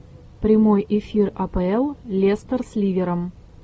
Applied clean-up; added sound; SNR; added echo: none; none; none; none.